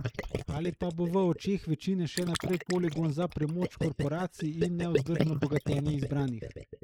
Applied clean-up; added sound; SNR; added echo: neural mask model Resemble Enhance denoiser.